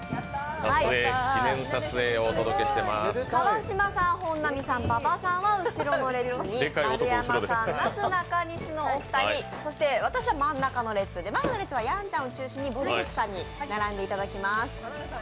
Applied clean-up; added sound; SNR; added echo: none; none; none; none.